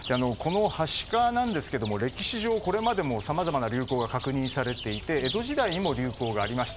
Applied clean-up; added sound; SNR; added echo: none; Chirp, tweet; 12 dB; none.